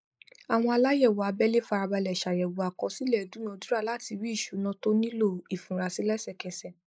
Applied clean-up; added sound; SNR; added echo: neural mask model Resemble Enhance denoiser.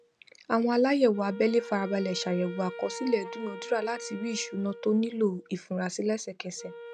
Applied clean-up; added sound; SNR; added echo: none; Wind instrument, woodwind instrument; 14 dB; none.